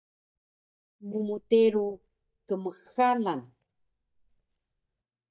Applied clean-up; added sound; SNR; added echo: neural mask model DeepFilterNet 3.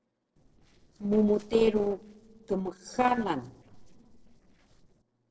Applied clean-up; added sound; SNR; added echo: neural separator model SepFormer DNS4.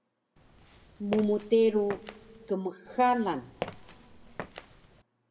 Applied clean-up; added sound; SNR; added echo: none; Walk, footsteps; 13 dB; reverberation time 1.3 s.